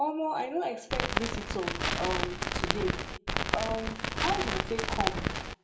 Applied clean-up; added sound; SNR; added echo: none; Crackle; -2 dB; reverberation time 0.4 s.